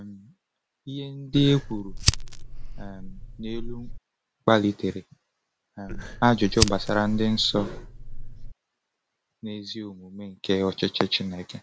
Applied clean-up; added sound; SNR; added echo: none; Fire; 3 dB; none.